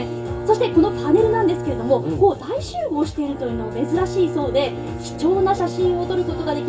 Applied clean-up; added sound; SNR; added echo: none; Bowed string instrument; 8 dB; reverberation time 0.2 s.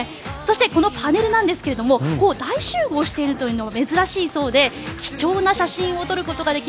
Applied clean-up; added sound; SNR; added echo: none; none; none; none.